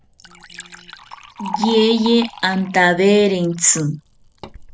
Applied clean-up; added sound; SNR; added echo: none; Liquid; 15 dB; none.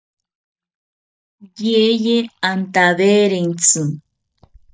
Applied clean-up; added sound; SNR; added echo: neural mask model DeepFilterNet 3.